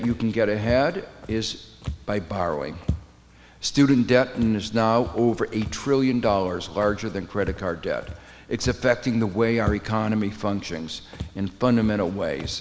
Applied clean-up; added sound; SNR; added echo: none; Walk, footsteps; 13 dB; none.